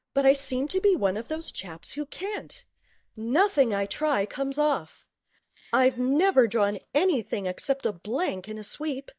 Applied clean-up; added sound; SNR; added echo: neural mask model DeepFilterNet 3.